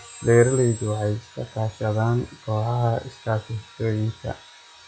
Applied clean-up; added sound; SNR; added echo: classical method log-MMSE.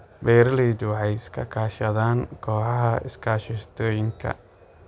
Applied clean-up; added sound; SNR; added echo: none; none; none; none.